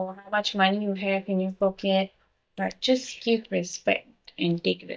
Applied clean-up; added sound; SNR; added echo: neural mask model DeepFilterNet 3.